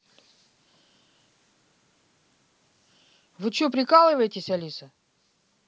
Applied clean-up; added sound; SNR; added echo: none; none; none; none.